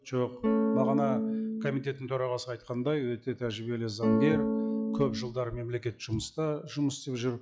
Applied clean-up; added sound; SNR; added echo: classical method log-MMSE.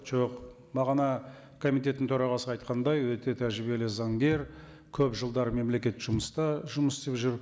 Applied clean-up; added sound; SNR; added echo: none; none; none; none.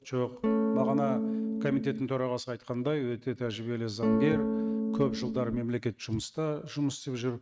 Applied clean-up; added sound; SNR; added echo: neural mask model RNNoise.